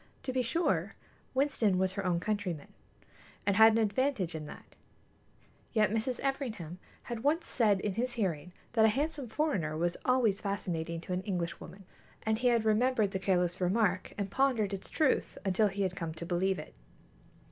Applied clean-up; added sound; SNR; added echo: none; none; none; none.